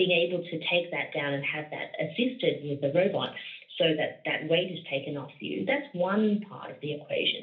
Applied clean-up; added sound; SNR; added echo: none; none; none; reverberation time 0.3 s.